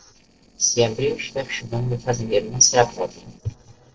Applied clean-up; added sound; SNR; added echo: neural separator model SepFormer DNS4.